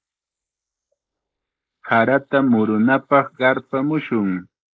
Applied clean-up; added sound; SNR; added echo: neural mask model Resemble Enhance denoiser.